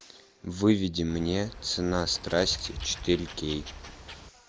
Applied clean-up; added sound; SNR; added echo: none; Wild animals; 13 dB; none.